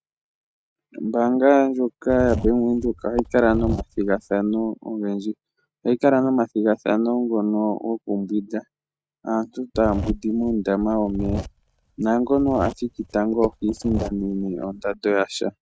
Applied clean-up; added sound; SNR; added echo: neural mask model RNNoise.